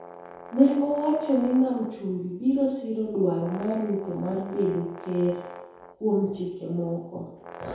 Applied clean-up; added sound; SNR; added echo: none; Brass instrument; 19 dB; reverberation time 0.8 s.